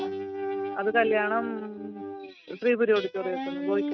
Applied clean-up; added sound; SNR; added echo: neural mask model RNNoise.